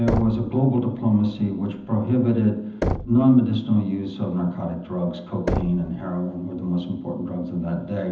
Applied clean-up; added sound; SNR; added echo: none; Knock; 10 dB; reverberation time 0.8 s.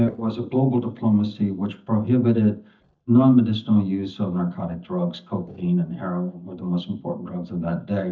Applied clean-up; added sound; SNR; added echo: neural mask model DeepFilterNet 3.